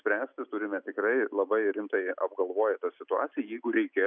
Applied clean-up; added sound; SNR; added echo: none; none; none; none.